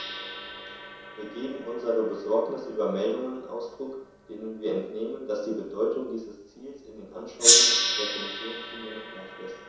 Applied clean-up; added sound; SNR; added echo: none; Gong; -2 dB; reverberation time 0.7 s.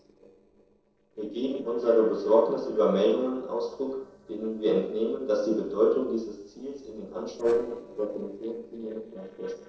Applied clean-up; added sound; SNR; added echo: neural separator model SepFormer DNS4.